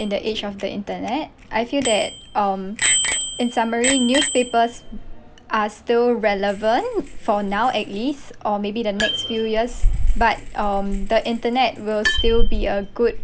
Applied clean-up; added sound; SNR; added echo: none; Bicycle bell; 1 dB; none.